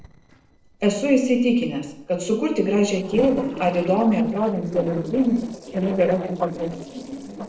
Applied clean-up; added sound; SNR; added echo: neural separator model SepFormer DNS4.